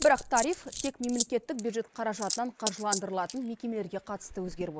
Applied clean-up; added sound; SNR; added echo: neural mask model Resemble Enhance denoiser.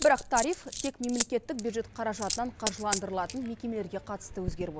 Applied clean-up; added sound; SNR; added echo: none; Coin (dropping); 7 dB; none.